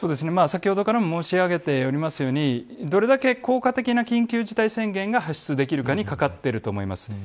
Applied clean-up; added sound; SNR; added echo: none; none; none; none.